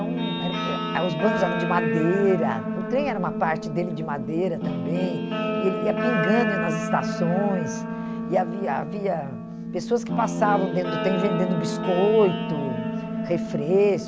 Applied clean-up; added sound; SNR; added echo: none; Guitar; 2 dB; none.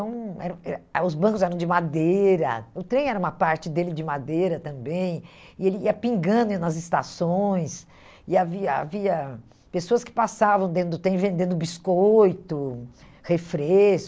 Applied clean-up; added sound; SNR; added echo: none; none; none; none.